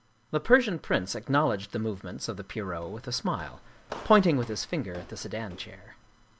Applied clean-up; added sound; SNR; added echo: none; Walk, footsteps; 18 dB; none.